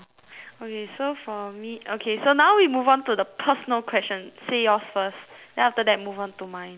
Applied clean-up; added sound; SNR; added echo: none; none; none; none.